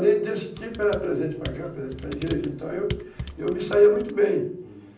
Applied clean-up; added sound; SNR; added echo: none; Computer keyboard; 13 dB; reverberation time 0.6 s.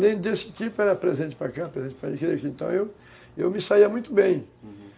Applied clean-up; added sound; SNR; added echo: none; none; none; none.